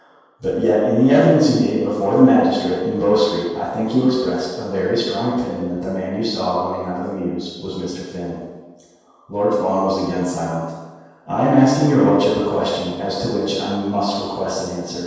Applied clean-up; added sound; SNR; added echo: none; none; none; reverberation time 1.2 s.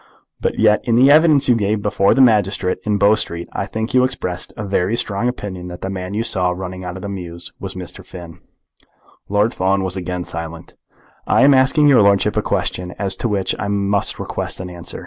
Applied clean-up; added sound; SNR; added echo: none; none; none; none.